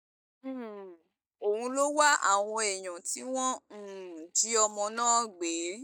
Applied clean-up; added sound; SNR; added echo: neural mask model DeepFilterNet 3.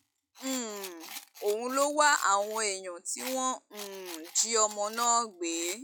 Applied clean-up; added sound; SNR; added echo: classical method log-MMSE.